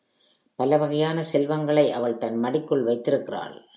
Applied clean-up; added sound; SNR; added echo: none; none; none; none.